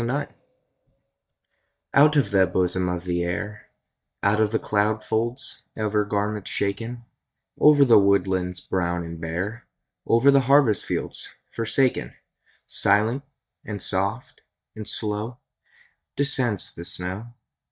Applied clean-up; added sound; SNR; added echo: neural mask model DeepFilterNet 3.